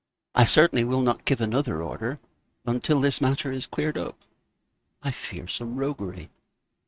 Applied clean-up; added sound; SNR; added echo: neural mask model RNNoise.